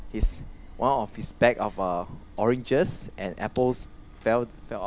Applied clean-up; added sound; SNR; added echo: none; Chewing, mastication; 9 dB; none.